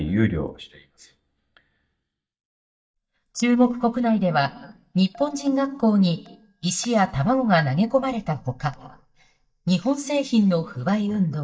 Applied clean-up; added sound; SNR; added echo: neural mask model DeepFilterNet 3.